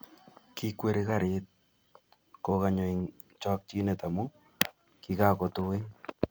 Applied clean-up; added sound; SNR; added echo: none; none; none; none.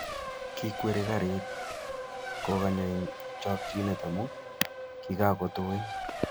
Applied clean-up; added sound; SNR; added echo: none; Race car, auto racing; 6 dB; none.